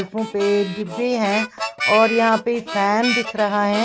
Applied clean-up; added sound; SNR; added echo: none; Harmonica; 8 dB; none.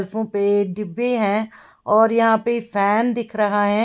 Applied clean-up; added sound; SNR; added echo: none; none; none; none.